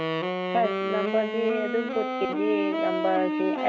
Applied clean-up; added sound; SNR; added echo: none; Wind instrument, woodwind instrument; 0 dB; none.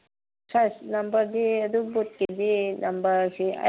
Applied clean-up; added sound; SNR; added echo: none; none; none; none.